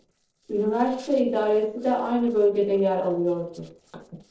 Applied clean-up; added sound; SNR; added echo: neural separator model SepFormer DNS4.